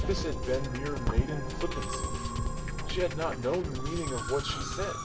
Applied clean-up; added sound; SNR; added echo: none; Musical instrument; -1 dB; reverberation time 0.4 s.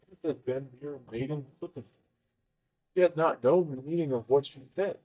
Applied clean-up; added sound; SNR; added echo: neural mask model DeepFilterNet 3.